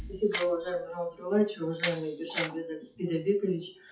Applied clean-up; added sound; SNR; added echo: classical method WPE with log-MMSE.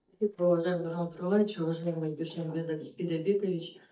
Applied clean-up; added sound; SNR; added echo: neural mask model DeepFilterNet 3.